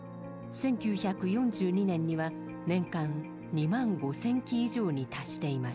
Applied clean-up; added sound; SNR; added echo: none; none; none; none.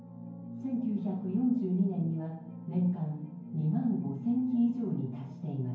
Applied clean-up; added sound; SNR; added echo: none; none; none; reverberation time 0.9 s.